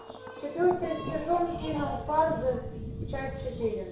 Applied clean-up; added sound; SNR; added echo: none; Thunder; 8 dB; reverberation time 0.6 s.